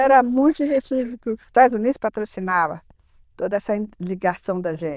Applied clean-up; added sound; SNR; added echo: neural diffusion model UNIVERSE++.